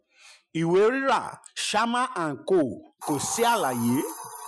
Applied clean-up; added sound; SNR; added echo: classical method Wiener filter.